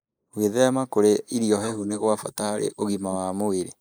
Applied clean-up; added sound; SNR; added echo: neural mask model Resemble Enhance denoiser.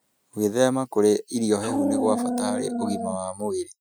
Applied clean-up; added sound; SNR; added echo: classical method Wiener filter.